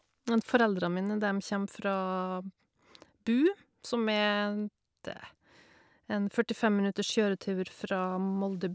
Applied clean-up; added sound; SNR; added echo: none; none; none; none.